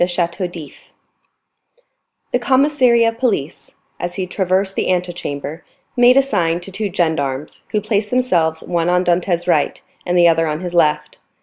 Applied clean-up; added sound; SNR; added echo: none; none; none; none.